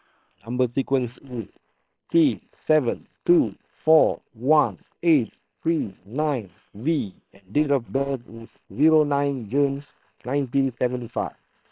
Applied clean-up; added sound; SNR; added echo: neural separator model SepFormer WHAM!.